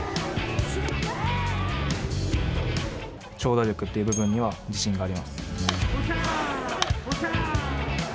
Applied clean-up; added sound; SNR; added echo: none; Bell; 14 dB; none.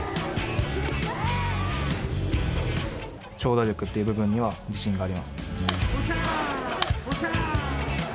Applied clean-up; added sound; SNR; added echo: none; none; none; none.